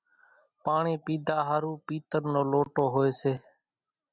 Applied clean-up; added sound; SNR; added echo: none; none; none; none.